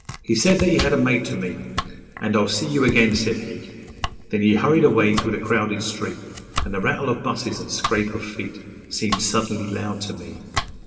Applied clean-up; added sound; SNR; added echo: none; Domestic sounds, home sounds; 10 dB; reverberation time 2.5 s.